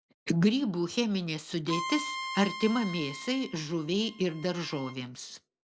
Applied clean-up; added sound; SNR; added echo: none; Bowed string instrument; 9 dB; none.